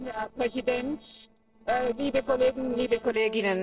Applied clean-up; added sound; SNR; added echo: neural separator model SepFormer DNS4.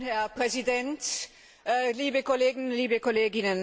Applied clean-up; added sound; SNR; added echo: none; none; none; none.